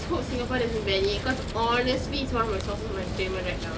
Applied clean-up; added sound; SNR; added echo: none; Wind; 11 dB; none.